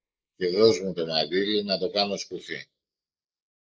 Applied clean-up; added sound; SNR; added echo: neural mask model Resemble Enhance denoiser.